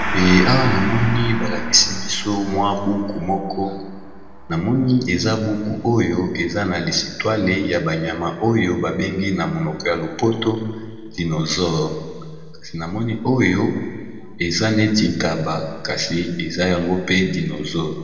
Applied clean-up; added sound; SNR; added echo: none; Gong; 9 dB; reverberation time 1.6 s.